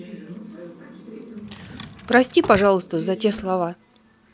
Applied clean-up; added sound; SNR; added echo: none; Drawer open or close; 15 dB; none.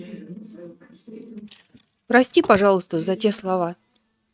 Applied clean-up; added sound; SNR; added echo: neural mask model RNNoise.